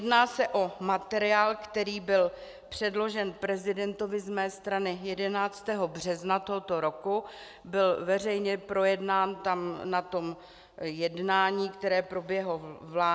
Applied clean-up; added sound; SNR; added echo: none; none; none; none.